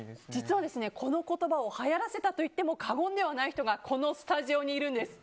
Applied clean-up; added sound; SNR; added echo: none; none; none; none.